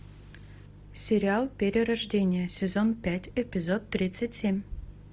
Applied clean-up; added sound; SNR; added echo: none; none; none; none.